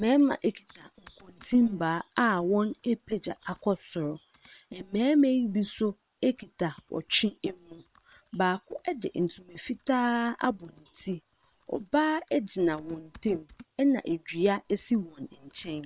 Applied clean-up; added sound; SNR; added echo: neural separator model SepFormer WHAM!.